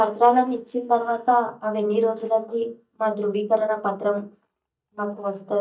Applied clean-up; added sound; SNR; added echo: neural mask model DeepFilterNet 3.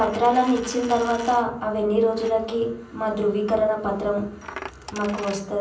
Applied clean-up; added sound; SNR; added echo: none; Coin (dropping); 18 dB; reverberation time 0.6 s.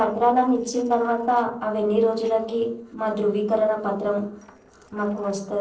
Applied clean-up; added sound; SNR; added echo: neural separator model SepFormer DNS4.